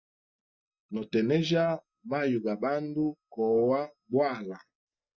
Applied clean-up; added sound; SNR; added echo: neural mask model DeepFilterNet 3.